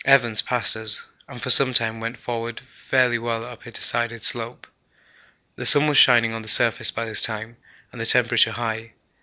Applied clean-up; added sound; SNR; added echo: none; none; none; none.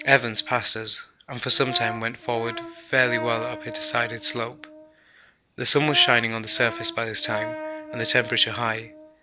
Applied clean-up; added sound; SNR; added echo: none; Brass instrument; 11 dB; none.